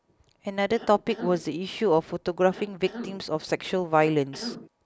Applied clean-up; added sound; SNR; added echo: none; Cough; 15 dB; none.